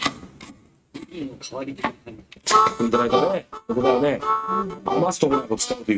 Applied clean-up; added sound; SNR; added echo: neural mask model RNNoise.